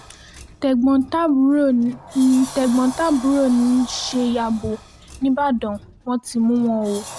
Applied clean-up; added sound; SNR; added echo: none; Sliding door; 18 dB; none.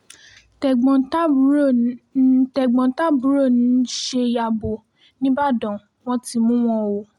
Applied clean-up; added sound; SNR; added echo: none; none; none; none.